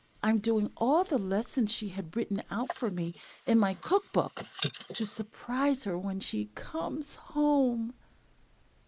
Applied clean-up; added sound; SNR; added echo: neural mask model Resemble Enhance denoiser.